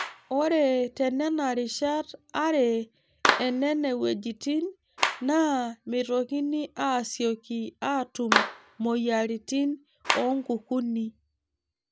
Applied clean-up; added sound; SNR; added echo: none; Clapping; 7 dB; none.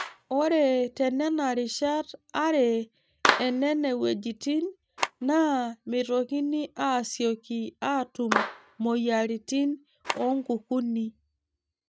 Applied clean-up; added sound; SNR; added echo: neural mask model RNNoise.